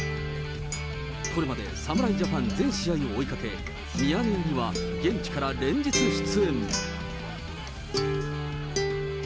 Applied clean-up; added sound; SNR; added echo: none; Acoustic guitar; 2 dB; none.